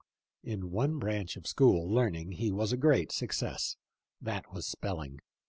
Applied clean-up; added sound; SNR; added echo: none; none; none; none.